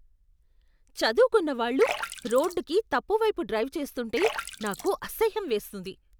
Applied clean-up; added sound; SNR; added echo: none; Splash, splatter; 11 dB; none.